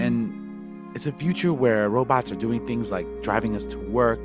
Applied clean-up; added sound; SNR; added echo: none; none; none; none.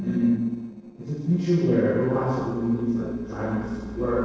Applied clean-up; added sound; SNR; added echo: neural separator model SepFormer DNS4.